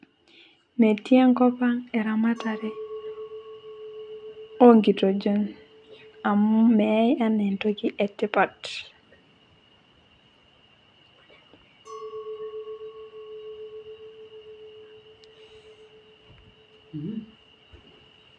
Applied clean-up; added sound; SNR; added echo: none; Chink, clink; 18 dB; none.